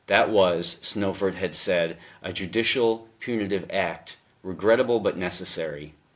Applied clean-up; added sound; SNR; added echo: none; none; none; none.